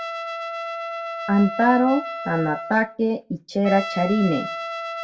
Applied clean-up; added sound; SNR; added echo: none; Trumpet; 8 dB; reverberation time 0.2 s.